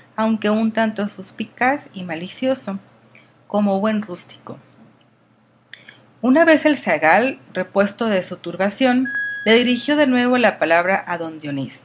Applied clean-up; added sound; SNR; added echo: none; Piano; 12 dB; none.